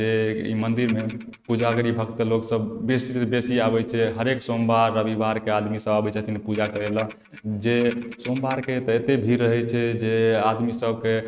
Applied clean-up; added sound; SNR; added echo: neural mask model RNNoise.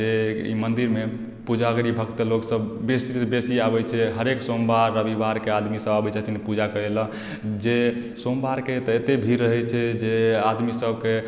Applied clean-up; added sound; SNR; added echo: none; none; none; none.